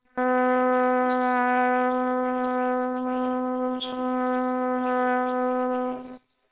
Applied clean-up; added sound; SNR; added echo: neural separator model SepFormer WHAMR!.